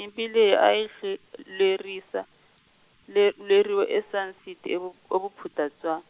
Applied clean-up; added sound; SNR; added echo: none; none; none; none.